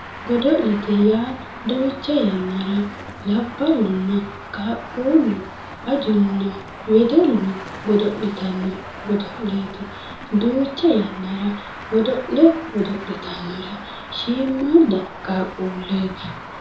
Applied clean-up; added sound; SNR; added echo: none; Traffic noise, roadway noise; 14 dB; reverberation time 0.6 s.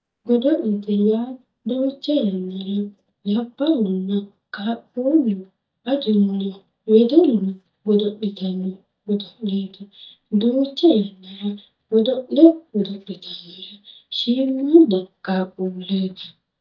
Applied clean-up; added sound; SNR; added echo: neural mask model DeepFilterNet 3.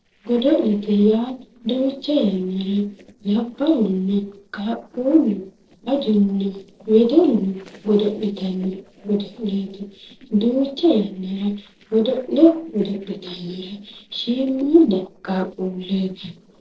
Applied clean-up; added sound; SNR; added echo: neural separator model SepFormer DNS4.